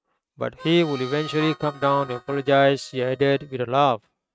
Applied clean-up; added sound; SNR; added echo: neural mask model RNNoise.